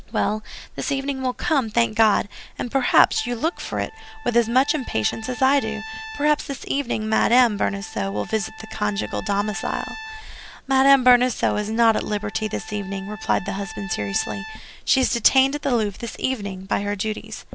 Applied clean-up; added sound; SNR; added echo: none; Trumpet; 16 dB; none.